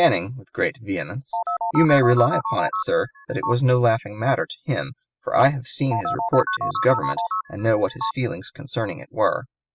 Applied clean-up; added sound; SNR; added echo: classical method spectral subtraction.